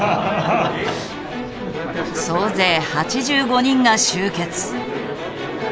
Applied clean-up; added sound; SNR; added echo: none; none; none; none.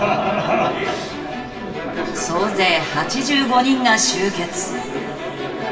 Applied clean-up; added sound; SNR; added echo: none; none; none; reverberation time 2.0 s.